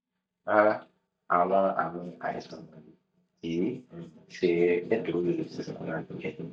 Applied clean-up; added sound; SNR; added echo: neural mask model DeepFilterNet 3.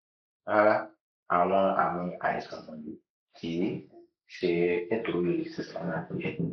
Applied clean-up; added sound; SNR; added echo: neural mask model Resemble Enhance denoiser.